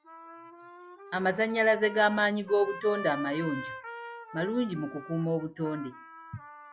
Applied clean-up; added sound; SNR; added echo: classical method log-MMSE.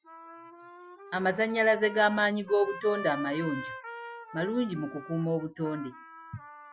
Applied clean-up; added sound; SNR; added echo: classical method Wiener filter.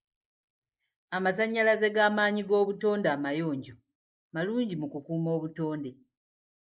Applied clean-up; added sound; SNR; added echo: neural mask model Resemble Enhance denoiser.